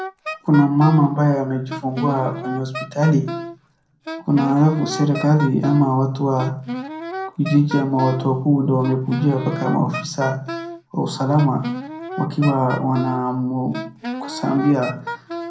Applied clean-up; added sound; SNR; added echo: none; Wind instrument, woodwind instrument; 11 dB; reverberation time 0.6 s.